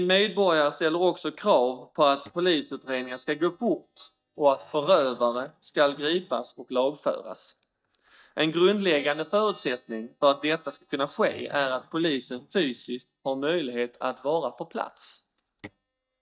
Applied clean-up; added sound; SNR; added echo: neural mask model DeepFilterNet 3.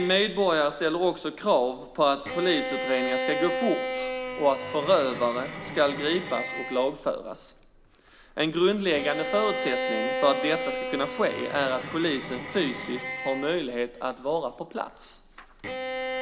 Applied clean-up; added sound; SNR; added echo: none; Bowed string instrument; 6 dB; none.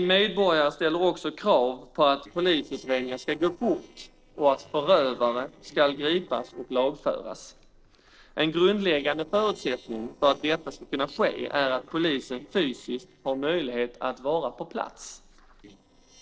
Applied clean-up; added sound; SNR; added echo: neural separator model SepFormer DNS4.